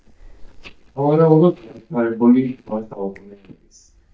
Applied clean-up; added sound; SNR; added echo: neural mask model DeepFilterNet 3.